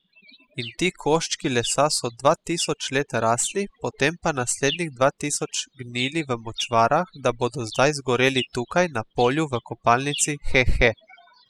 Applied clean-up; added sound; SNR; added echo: classical method spectral subtraction.